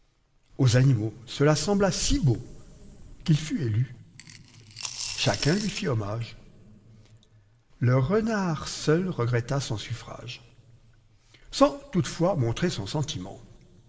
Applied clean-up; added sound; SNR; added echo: none; Coin (dropping) / Glass; 11 dB; reverberation time 2.0 s.